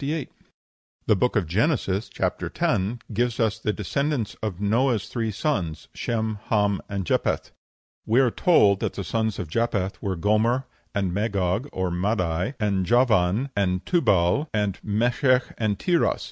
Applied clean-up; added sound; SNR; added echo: none; none; none; none.